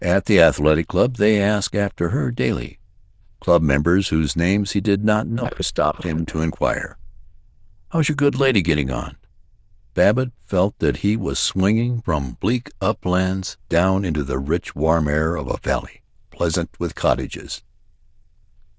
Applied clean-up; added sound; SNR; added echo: neural diffusion model UNIVERSE++.